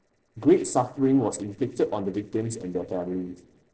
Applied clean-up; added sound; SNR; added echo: neural separator model SepFormer DNS4.